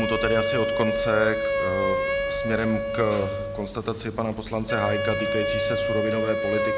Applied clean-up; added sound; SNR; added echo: none; Wind instrument, woodwind instrument; -1 dB; none.